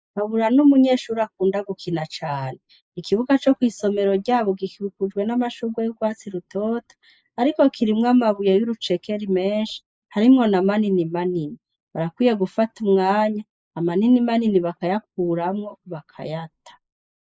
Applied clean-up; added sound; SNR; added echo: neural mask model Resemble Enhance denoiser.